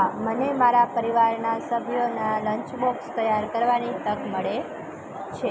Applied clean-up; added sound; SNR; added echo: none; none; none; none.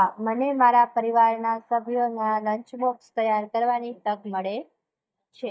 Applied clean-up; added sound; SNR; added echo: neural mask model DeepFilterNet 3.